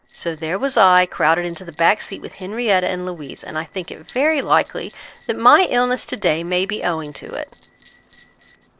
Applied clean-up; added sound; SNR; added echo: neural separator model SepFormer DNS4.